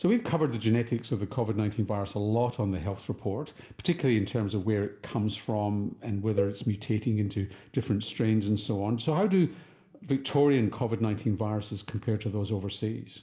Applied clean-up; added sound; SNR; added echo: none; Cowbell; 10 dB; reverberation time 0.6 s.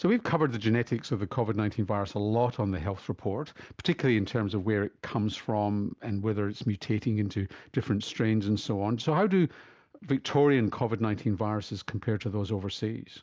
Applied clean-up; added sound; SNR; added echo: none; none; none; none.